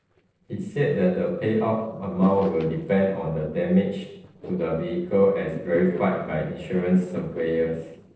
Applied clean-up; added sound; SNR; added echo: neural separator model SepFormer DNS4.